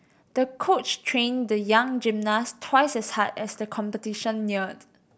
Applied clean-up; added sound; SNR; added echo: none; none; none; none.